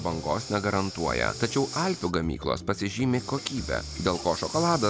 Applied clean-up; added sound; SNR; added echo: none; Breathing; 13 dB; none.